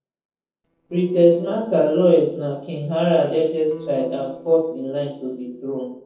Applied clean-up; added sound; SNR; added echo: neural separator model SepFormer DNS4.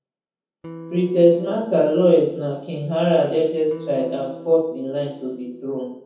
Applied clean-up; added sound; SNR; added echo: none; Electric guitar; 19 dB; reverberation time 0.7 s.